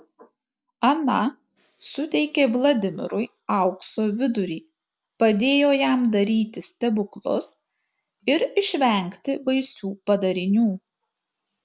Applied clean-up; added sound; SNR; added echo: none; none; none; none.